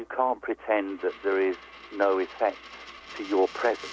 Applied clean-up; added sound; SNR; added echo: none; Coin (dropping); 17 dB; none.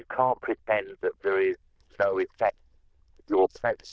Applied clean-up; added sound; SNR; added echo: neural diffusion model UNIVERSE++.